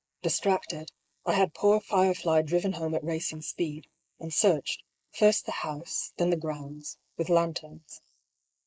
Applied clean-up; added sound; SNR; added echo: neural mask model Resemble Enhance denoiser.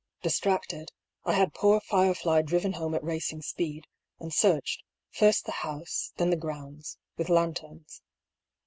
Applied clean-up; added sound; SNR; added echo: none; none; none; none.